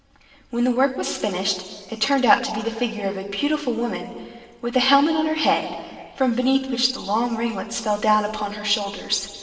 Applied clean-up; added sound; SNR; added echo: none; none; none; reverberation time 2.0 s.